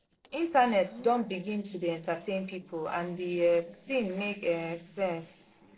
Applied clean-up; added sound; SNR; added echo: neural separator model SepFormer DNS4.